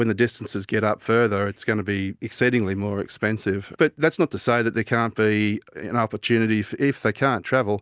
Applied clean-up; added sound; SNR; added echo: none; none; none; none.